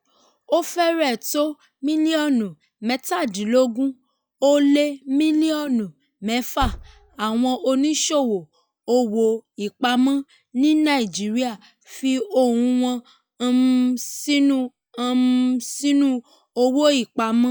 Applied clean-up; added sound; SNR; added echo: classical method log-MMSE.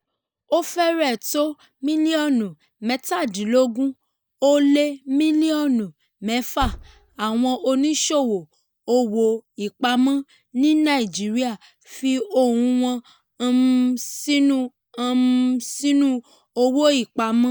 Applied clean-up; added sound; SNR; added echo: neural mask model DeepFilterNet 3.